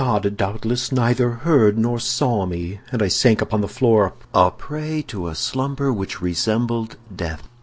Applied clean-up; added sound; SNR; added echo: none; none; none; none.